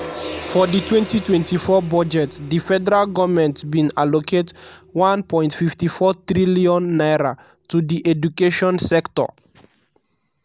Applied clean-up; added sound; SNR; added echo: none; Gong; 19 dB; none.